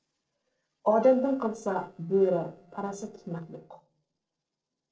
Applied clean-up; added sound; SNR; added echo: neural separator model SepFormer DNS4.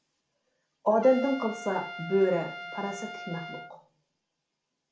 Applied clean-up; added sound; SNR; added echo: none; Trumpet; 11 dB; reverberation time 0.4 s.